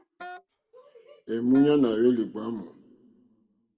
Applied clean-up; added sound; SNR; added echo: none; Wind instrument, woodwind instrument; 18 dB; reverberation time 1.0 s.